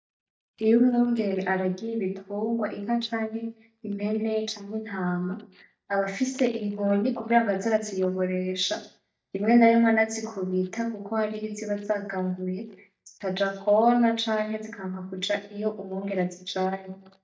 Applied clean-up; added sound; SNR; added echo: neural mask model DeepFilterNet 3.